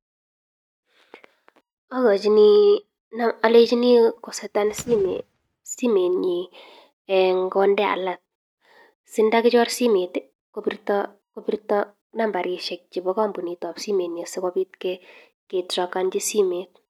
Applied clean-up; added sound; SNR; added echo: neural mask model RNNoise.